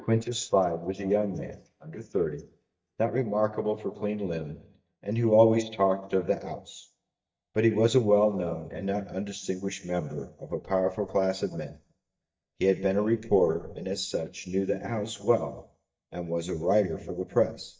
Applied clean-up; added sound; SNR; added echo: neural mask model DeepFilterNet 3.